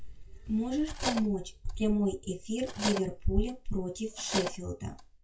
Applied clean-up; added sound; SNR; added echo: classical method WPE with log-MMSE.